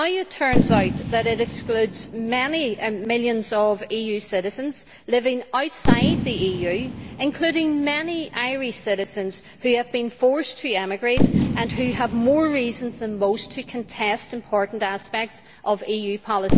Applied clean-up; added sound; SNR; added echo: none; Fireworks; 4 dB; none.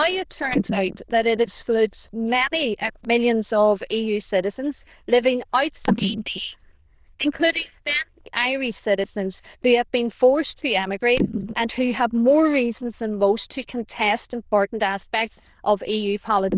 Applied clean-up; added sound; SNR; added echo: neural diffusion model UNIVERSE++.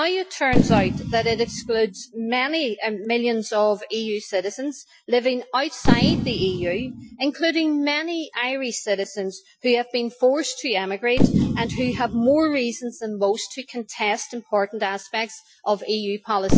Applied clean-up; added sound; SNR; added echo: classical method Wiener filter.